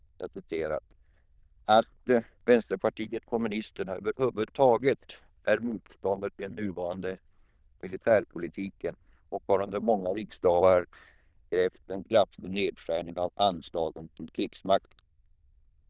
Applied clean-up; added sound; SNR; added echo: neural diffusion model UNIVERSE++.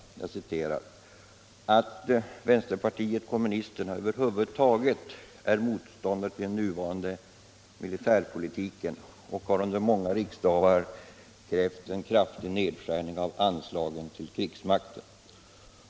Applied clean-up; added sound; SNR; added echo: none; none; none; none.